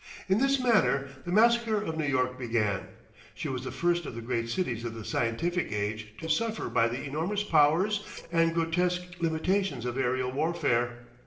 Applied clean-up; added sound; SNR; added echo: neural separator model SepFormer DNS4.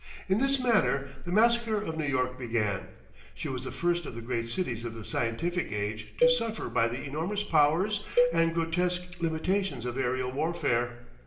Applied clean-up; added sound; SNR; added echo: none; Cowbell; 3 dB; reverberation time 0.8 s.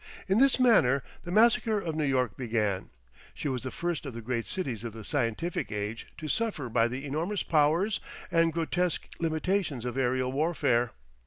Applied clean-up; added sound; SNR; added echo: none; none; none; none.